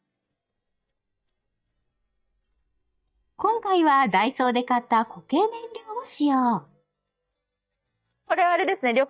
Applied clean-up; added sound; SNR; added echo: neural mask model DeepFilterNet 3.